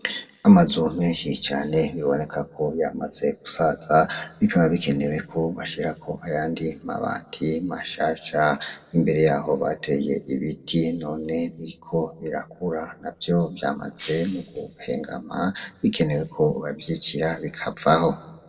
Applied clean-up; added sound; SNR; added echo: neural separator model SepFormer DNS4.